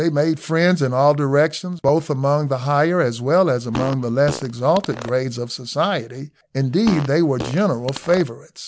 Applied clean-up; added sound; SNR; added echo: none; Fart; 12 dB; none.